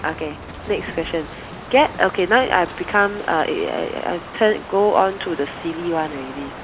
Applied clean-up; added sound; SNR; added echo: none; Crow; 14 dB; none.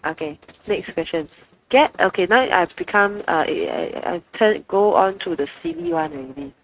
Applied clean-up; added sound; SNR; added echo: neural mask model RNNoise.